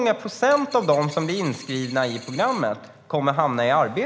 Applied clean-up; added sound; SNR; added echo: none; Coin (dropping); 19 dB; none.